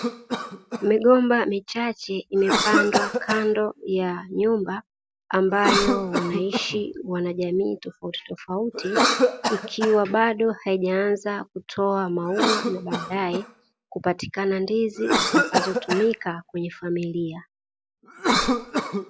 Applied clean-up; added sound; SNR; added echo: none; Cough; 3 dB; none.